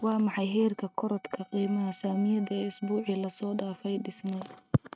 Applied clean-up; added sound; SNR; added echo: neural mask model RNNoise.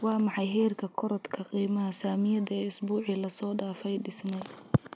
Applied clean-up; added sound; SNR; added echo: none; none; none; none.